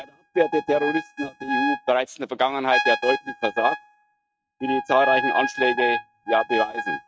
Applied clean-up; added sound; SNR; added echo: neural mask model RNNoise.